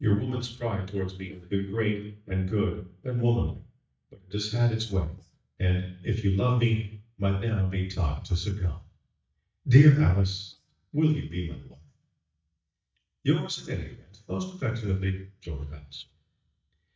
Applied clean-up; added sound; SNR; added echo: neural mask model DeepFilterNet 3.